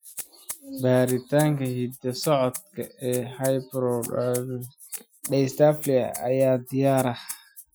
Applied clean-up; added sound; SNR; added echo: classical method Wiener filter.